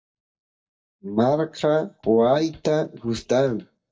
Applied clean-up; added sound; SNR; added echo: neural mask model DeepFilterNet 3.